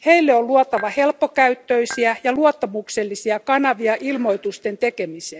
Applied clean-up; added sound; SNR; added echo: none; Dishes, pots, and pans / Chink, clink; 17 dB; none.